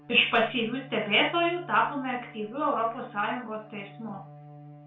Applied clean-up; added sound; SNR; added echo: none; Bowed string instrument; 19 dB; reverberation time 0.3 s.